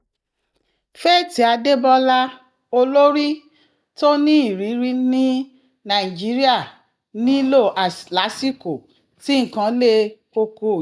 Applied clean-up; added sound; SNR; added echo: neural mask model DeepFilterNet 3.